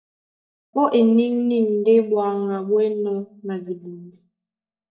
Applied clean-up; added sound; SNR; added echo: neural mask model DeepFilterNet 3.